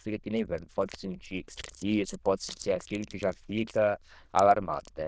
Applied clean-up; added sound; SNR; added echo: neural diffusion model UNIVERSE++.